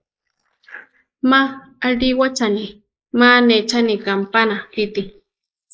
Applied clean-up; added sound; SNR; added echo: neural mask model Resemble Enhance denoiser.